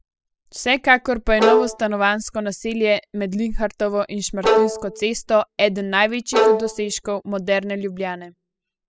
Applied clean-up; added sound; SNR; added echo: classical method spectral subtraction.